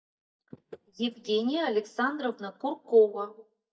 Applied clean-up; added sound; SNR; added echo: neural mask model DeepFilterNet 3.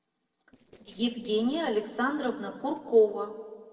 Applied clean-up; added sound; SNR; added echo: neural separator model SepFormer DNS4.